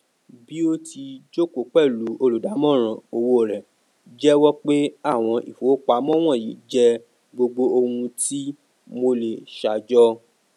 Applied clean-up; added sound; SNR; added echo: none; none; none; none.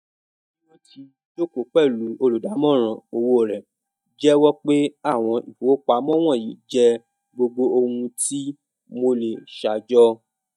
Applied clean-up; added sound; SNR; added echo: neural mask model DeepFilterNet 3.